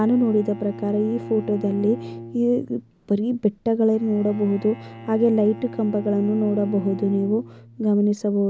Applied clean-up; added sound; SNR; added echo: none; Bowed string instrument; 15 dB; none.